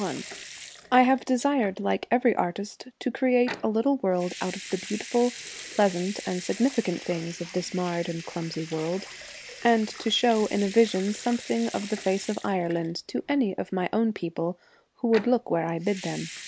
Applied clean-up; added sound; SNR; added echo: none; Sink (filling or washing) / Water tap, faucet / Liquid; 16 dB; none.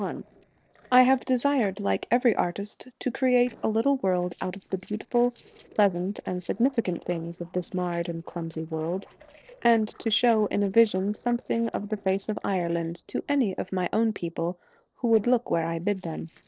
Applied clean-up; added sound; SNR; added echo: neural separator model SepFormer DNS4.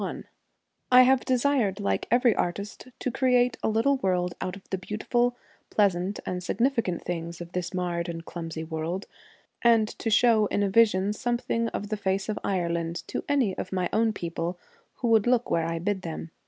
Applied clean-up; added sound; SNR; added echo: none; none; none; none.